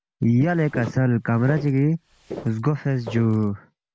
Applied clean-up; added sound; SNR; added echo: none; Walk, footsteps; 17 dB; none.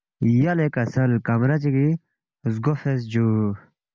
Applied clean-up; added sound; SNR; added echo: none; none; none; none.